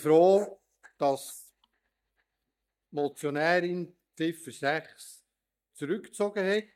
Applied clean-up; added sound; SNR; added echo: neural mask model DeepFilterNet 3.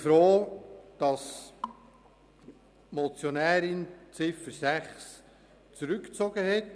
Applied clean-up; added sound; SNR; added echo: none; none; none; none.